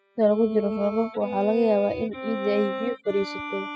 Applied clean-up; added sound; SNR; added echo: classical method spectral subtraction.